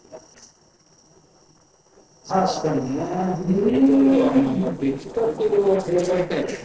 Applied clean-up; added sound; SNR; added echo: neural separator model SepFormer DNS4.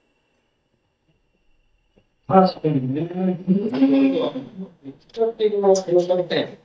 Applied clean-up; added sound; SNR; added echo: neural mask model DeepFilterNet 3.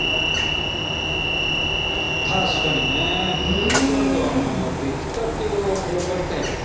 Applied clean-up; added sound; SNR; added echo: none; Train; -2 dB; reverberation time 1.0 s.